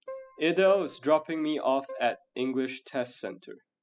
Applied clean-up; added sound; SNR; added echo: classical method spectral subtraction.